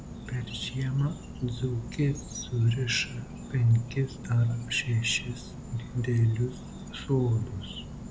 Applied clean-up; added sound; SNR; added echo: none; Insect; 12 dB; none.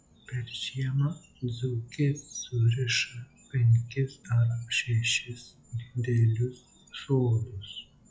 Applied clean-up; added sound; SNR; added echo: classical method log-MMSE.